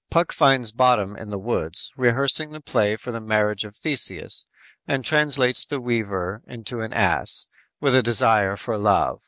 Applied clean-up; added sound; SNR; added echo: none; none; none; none.